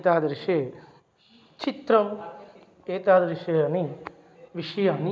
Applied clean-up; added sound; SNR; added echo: none; none; none; none.